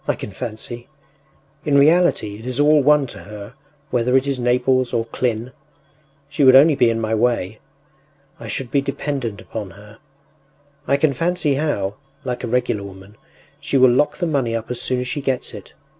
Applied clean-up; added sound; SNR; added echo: none; none; none; none.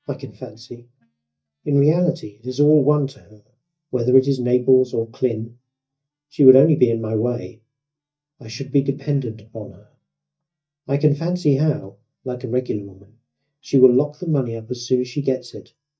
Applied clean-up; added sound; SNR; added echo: neural mask model DeepFilterNet 3.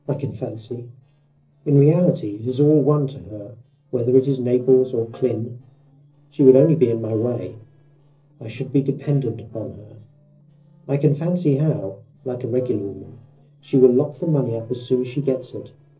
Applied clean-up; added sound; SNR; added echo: neural separator model SepFormer DNS4.